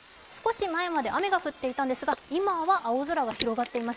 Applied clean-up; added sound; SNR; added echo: neural mask model Resemble Enhance denoiser.